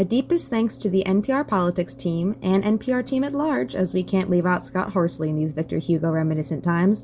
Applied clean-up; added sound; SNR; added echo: none; none; none; none.